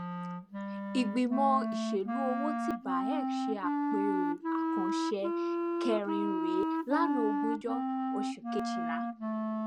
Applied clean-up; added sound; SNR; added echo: none; Wind instrument, woodwind instrument; -2 dB; none.